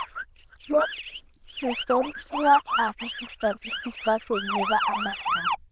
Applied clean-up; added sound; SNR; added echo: neural diffusion model UNIVERSE++.